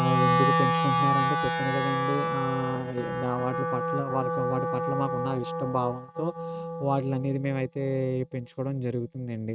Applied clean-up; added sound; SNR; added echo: neural mask model RNNoise.